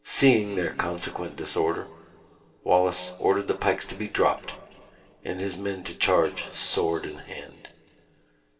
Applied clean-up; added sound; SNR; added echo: none; none; none; reverberation time 2.4 s.